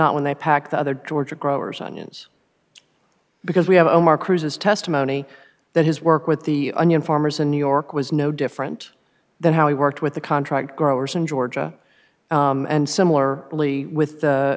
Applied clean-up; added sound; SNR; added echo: none; none; none; none.